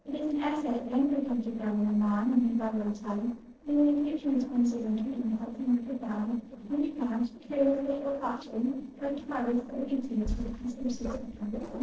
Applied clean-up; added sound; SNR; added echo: neural separator model SepFormer DNS4.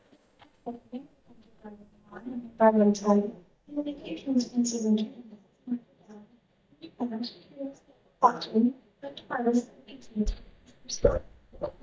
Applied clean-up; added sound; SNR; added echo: neural mask model DeepFilterNet 3.